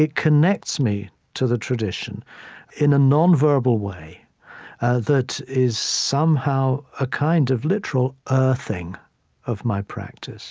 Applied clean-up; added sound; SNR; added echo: none; none; none; none.